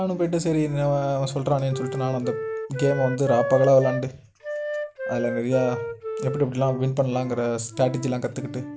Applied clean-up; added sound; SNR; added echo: none; Wind instrument, woodwind instrument; 8 dB; none.